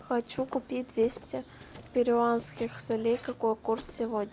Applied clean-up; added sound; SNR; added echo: none; Walk, footsteps; 18 dB; none.